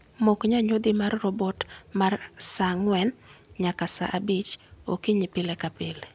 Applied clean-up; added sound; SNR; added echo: none; none; none; none.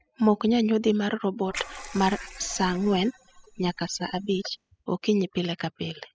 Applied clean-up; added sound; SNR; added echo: classical method spectral subtraction.